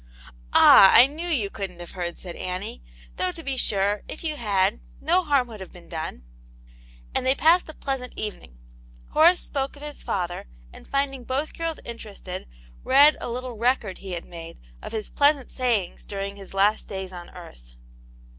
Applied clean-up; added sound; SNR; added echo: none; none; none; none.